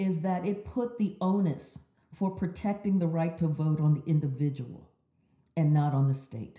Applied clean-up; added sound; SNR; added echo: none; none; none; reverberation time 0.5 s.